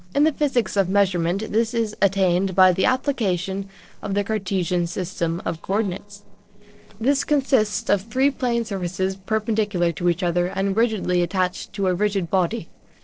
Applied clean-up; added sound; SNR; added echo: neural separator model SepFormer DNS4.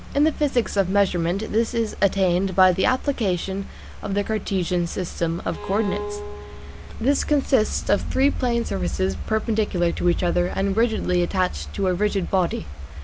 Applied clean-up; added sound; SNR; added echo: none; Bowed string instrument; 12 dB; none.